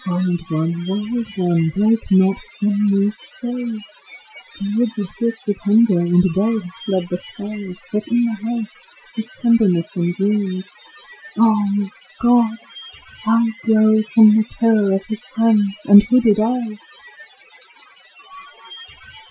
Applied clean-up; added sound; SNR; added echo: classical method Wiener filter.